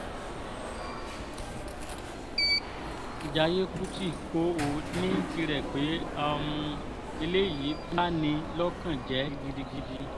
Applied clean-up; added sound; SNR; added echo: none; Alarm; 3 dB; none.